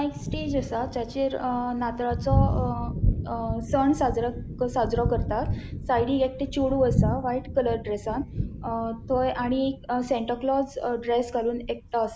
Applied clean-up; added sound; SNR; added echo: none; Thunder; 4 dB; none.